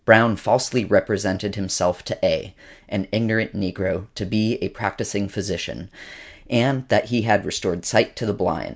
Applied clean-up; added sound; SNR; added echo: none; none; none; none.